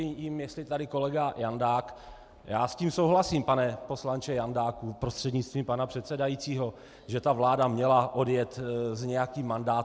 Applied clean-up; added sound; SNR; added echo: none; none; none; none.